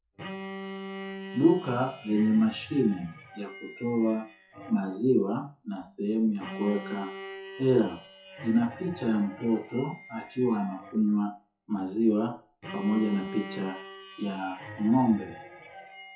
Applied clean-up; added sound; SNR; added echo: classical method WPE with log-MMSE.